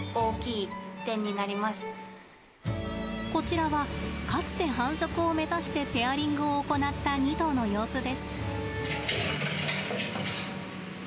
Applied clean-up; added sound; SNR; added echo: none; Wind instrument, woodwind instrument; 13 dB; none.